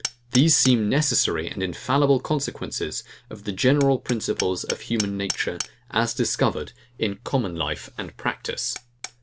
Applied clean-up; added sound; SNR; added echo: none; Hammer; 14 dB; none.